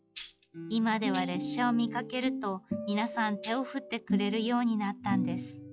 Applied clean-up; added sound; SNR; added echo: classical method log-MMSE.